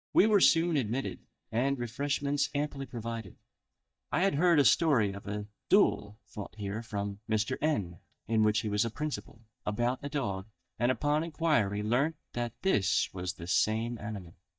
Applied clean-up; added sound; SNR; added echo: neural mask model DeepFilterNet 3.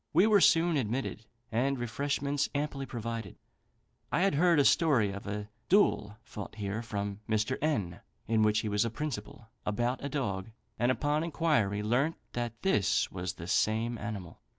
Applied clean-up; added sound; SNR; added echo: none; none; none; none.